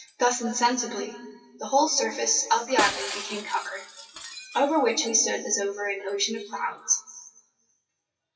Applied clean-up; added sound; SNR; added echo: classical method WPE with log-MMSE.